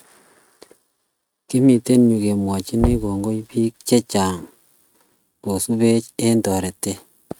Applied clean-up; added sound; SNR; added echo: neural mask model RNNoise.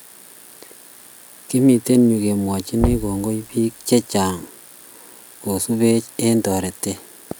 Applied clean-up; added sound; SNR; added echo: none; Knock / Wood; 9 dB; none.